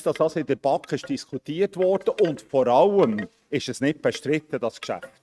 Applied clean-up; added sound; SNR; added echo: neural mask model RNNoise.